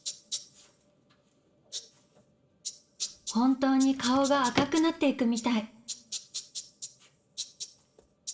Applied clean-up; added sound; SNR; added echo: none; Drawer open or close; 7 dB; reverberation time 0.4 s.